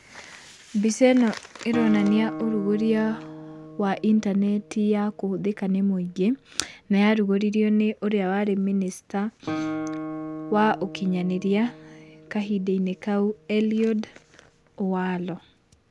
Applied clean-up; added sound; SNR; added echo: none; Guitar; 13 dB; none.